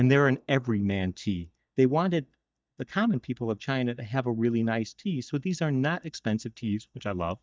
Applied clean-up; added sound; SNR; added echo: neural mask model DeepFilterNet 3.